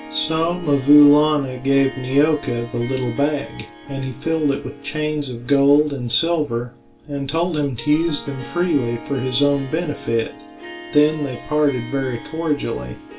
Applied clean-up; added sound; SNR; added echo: none; Harp; 17 dB; reverberation time 0.2 s.